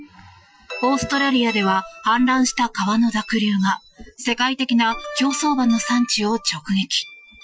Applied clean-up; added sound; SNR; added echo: classical method Wiener filter.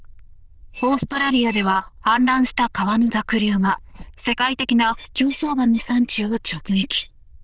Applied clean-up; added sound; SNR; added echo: neural diffusion model UNIVERSE++.